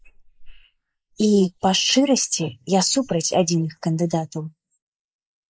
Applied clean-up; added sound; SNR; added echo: neural mask model Resemble Enhance denoiser.